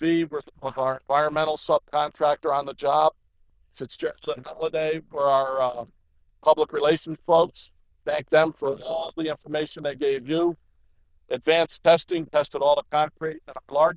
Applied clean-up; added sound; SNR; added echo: neural diffusion model UNIVERSE++.